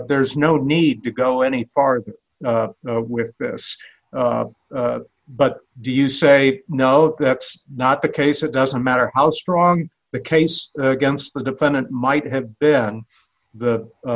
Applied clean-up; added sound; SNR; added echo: none; none; none; none.